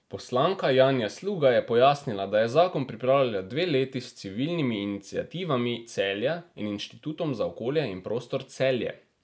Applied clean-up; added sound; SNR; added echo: none; none; none; none.